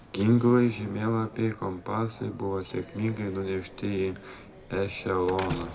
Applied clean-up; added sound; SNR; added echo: none; Slam; 16 dB; reverberation time 2.0 s.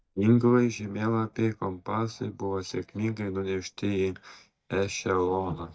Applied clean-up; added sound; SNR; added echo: neural mask model DeepFilterNet 3.